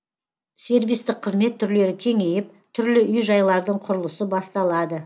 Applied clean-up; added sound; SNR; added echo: none; none; none; none.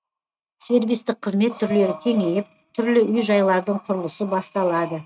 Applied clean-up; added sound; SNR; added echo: neural mask model RNNoise.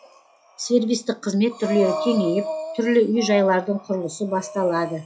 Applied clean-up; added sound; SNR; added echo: classical method log-MMSE.